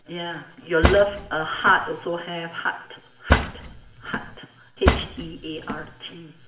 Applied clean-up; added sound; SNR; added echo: none; Cutlery, silverware / Drawer open or close; -1 dB; reverberation time 0.7 s.